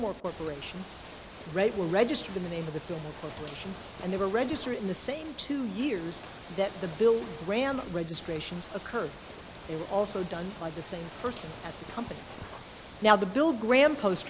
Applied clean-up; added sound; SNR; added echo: none; Ocean / Boat, Water vehicle; 14 dB; none.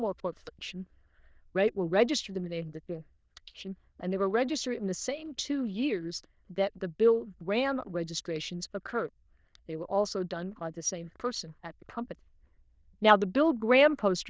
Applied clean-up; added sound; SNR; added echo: neural diffusion model UNIVERSE++.